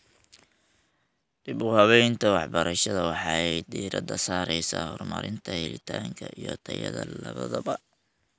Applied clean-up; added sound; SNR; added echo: none; none; none; none.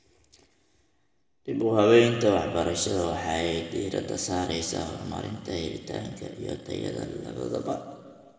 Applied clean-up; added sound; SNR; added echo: none; none; none; reverberation time 1.5 s.